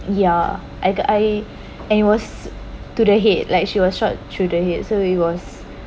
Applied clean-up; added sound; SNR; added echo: none; none; none; none.